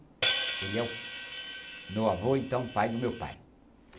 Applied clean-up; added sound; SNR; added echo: none; Hi-hat; -1 dB; none.